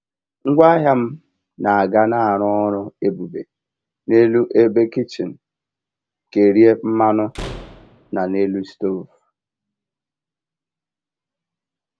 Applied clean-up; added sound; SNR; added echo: none; Slam; 16 dB; none.